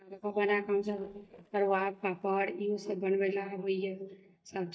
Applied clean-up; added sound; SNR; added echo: neural mask model DeepFilterNet 3.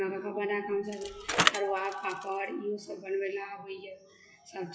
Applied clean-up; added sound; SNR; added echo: classical method WPE with log-MMSE.